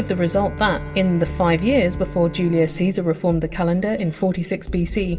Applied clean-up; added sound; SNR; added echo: none; Bowed string instrument; 16 dB; reverberation time 0.4 s.